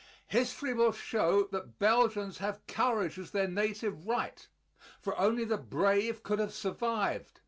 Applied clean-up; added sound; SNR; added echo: none; none; none; none.